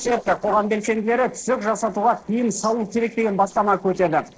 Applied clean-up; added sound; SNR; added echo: neural separator model SepFormer DNS4.